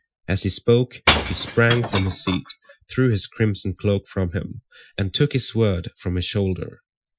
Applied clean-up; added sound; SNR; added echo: classical method Wiener filter.